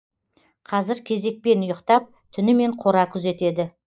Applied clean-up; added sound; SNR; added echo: neural mask model Resemble Enhance denoiser.